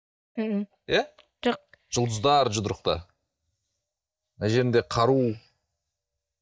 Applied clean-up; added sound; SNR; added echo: neural mask model DeepFilterNet 3.